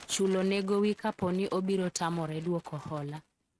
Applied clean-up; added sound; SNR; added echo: neural mask model RNNoise.